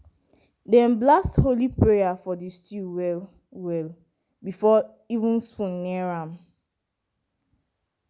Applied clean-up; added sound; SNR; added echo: none; none; none; none.